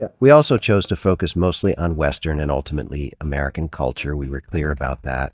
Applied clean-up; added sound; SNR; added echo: neural mask model DeepFilterNet 3.